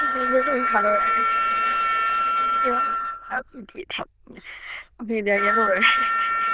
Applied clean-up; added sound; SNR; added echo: neural diffusion model UNIVERSE++.